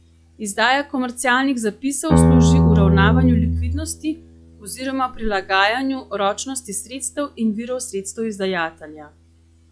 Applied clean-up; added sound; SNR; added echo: classical method log-MMSE.